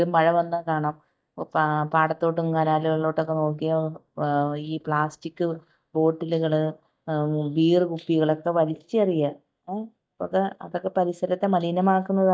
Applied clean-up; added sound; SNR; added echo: neural mask model DeepFilterNet 3.